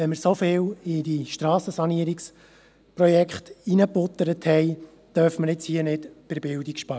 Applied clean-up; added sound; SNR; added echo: none; none; none; none.